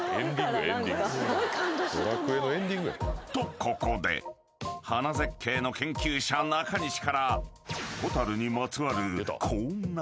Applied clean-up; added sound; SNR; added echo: none; none; none; none.